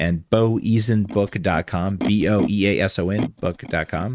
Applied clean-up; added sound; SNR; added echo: neural mask model RNNoise.